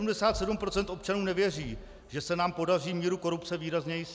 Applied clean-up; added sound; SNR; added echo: none; none; none; none.